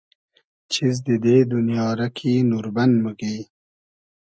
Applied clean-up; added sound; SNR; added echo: none; none; none; none.